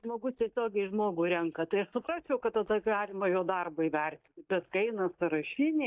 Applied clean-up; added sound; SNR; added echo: neural mask model DeepFilterNet 3.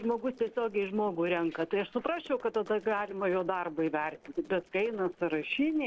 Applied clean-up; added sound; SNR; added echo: neural separator model SepFormer DNS4.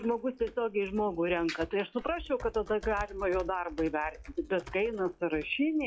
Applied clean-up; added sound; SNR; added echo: classical method log-MMSE.